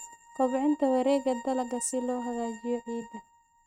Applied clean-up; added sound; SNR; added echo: neural mask model RNNoise.